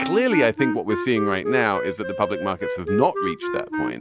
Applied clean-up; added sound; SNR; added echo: none; Wind instrument, woodwind instrument; 4 dB; none.